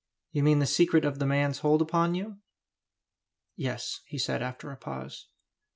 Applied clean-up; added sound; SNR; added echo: none; none; none; none.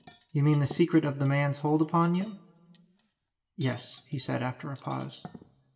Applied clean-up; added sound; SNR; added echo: none; Cutlery, silverware; 20 dB; reverberation time 0.8 s.